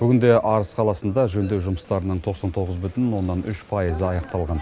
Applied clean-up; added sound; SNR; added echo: none; none; none; none.